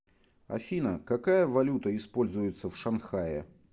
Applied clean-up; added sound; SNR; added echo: none; none; none; none.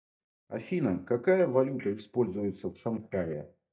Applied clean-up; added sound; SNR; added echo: neural mask model DeepFilterNet 3.